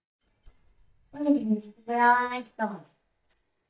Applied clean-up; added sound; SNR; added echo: neural mask model DeepFilterNet 3.